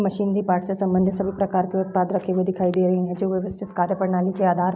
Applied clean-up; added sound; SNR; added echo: none; none; none; none.